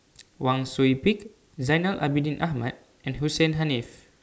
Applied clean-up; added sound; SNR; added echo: none; none; none; none.